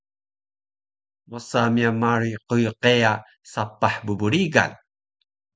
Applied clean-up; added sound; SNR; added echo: none; none; none; none.